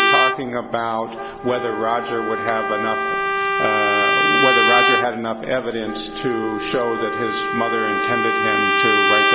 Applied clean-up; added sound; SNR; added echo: none; Trumpet; -3 dB; none.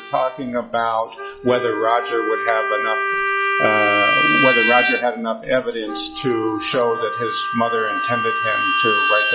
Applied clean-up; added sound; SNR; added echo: classical method log-MMSE.